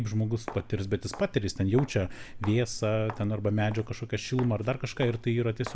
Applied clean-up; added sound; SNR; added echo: none; Walk, footsteps; 17 dB; none.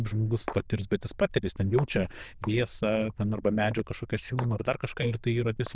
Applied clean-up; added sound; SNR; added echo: neural diffusion model UNIVERSE++.